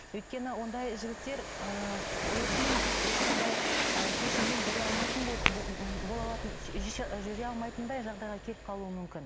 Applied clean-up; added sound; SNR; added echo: none; Tap / Glass + Train; -4 dB; none.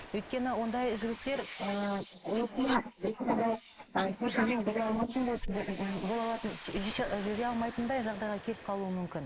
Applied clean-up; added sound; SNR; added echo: neural mask model Resemble Enhance denoiser.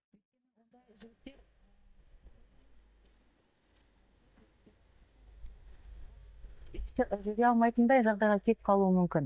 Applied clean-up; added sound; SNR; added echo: neural mask model DeepFilterNet 3.